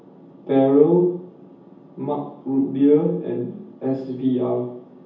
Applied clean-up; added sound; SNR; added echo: none; none; none; reverberation time 0.7 s.